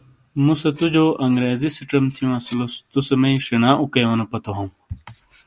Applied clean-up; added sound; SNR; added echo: none; Cutlery, silverware; 19 dB; none.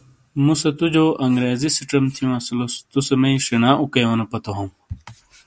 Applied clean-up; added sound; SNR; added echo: none; none; none; none.